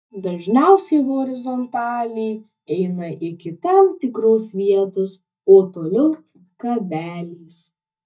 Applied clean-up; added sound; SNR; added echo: neural mask model DeepFilterNet 3.